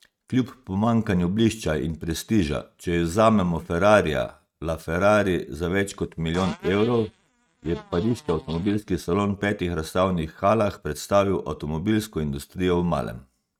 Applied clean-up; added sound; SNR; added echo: neural mask model RNNoise.